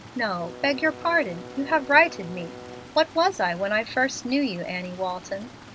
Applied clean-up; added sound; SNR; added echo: none; Bowed string instrument + Stream; 16 dB; none.